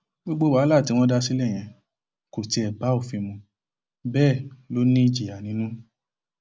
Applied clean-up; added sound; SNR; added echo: none; none; none; none.